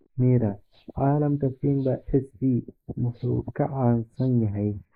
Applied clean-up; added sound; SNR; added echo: neural mask model Resemble Enhance denoiser.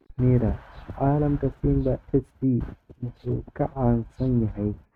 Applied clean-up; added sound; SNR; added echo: neural mask model RNNoise.